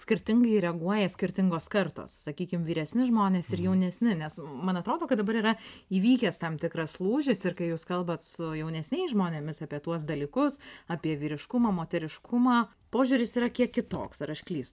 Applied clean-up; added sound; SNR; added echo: none; none; none; none.